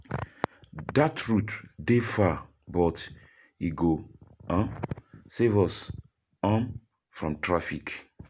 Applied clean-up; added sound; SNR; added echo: none; none; none; none.